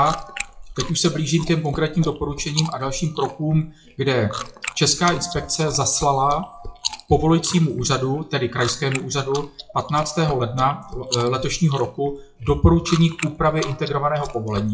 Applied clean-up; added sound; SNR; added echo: classical method WPE with log-MMSE.